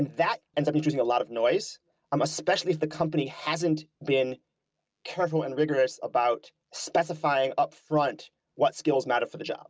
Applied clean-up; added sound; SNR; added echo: none; none; none; none.